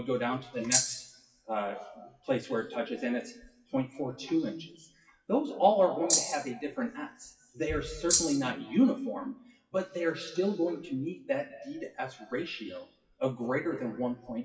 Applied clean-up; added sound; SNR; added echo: classical method WPE with log-MMSE.